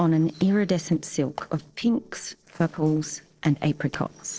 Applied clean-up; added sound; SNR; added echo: neural separator model SepFormer DNS4.